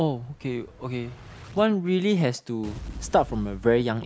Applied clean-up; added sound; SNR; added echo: none; Explosion; 16 dB; none.